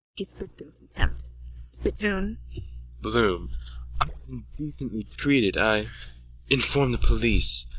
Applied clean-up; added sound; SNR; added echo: neural mask model DeepFilterNet 3.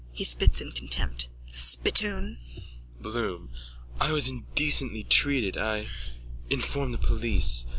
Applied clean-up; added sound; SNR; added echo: none; none; none; none.